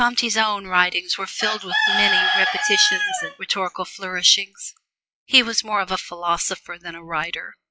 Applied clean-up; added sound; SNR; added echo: classical method log-MMSE.